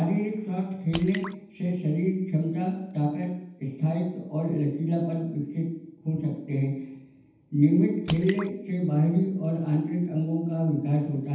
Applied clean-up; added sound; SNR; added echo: none; Drip / Splash, splatter; 17 dB; reverberation time 0.8 s.